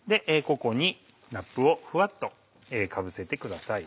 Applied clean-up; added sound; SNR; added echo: none; none; none; none.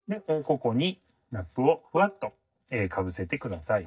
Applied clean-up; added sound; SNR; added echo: neural mask model DeepFilterNet 3.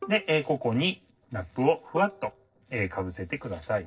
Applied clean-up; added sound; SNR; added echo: neural separator model SepFormer DNS4.